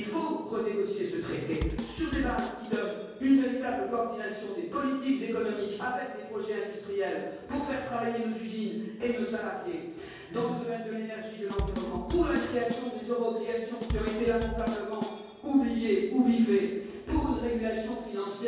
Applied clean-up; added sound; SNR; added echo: none; Drum kit; 7 dB; reverberation time 1.3 s.